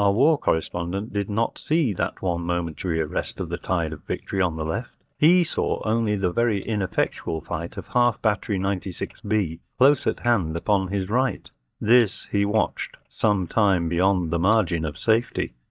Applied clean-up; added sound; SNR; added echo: neural mask model DeepFilterNet 3.